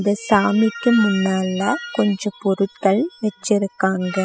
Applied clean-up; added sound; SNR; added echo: classical method spectral subtraction.